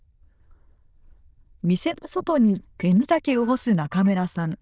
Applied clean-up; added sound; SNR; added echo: neural diffusion model UNIVERSE++.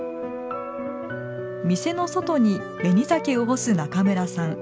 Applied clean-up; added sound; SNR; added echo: none; Electric guitar; 16 dB; none.